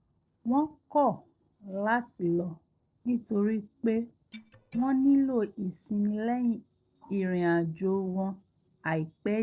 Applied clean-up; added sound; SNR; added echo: neural separator model SepFormer DNS4.